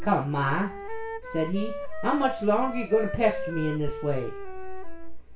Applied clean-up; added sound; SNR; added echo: none; Wind instrument, woodwind instrument; 11 dB; reverberation time 0.3 s.